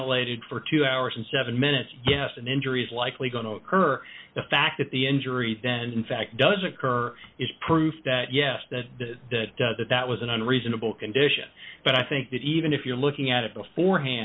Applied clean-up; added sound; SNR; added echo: none; none; none; none.